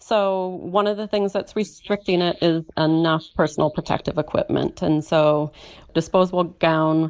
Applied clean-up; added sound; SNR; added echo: neural mask model Resemble Enhance denoiser.